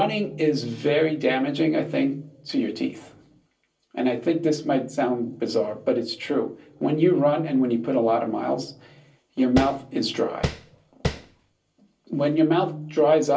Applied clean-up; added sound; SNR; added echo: none; Tap; 6 dB; reverberation time 0.3 s.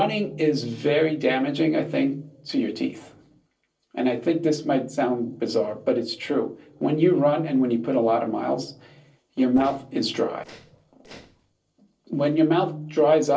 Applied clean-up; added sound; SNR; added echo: neural separator model SepFormer DNS4.